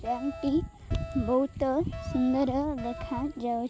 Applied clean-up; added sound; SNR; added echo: none; Alarm; 15 dB; none.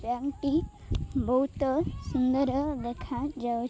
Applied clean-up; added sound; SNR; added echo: none; none; none; none.